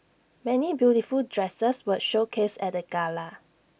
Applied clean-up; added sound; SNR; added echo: none; none; none; none.